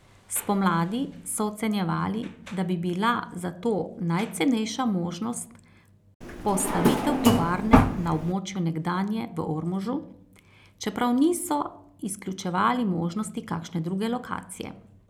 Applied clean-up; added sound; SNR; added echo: none; Drawer open or close; -4 dB; none.